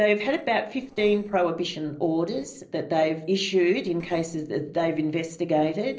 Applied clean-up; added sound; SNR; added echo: neural separator model SepFormer DNS4.